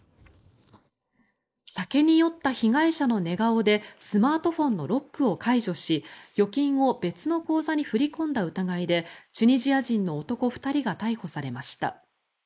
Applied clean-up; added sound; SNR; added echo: neural mask model Resemble Enhance denoiser.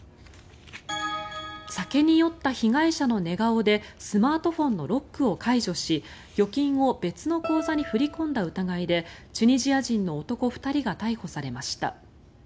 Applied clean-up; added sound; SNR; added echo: none; Guitar; 16 dB; none.